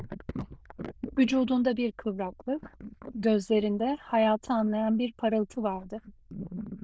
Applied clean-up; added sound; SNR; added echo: neural diffusion model UNIVERSE++.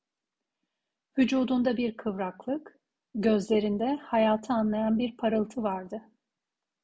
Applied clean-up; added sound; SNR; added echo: none; none; none; none.